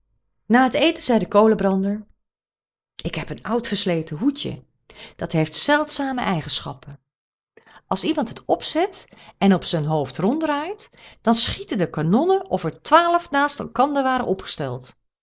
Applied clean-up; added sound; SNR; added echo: neural mask model Resemble Enhance denoiser.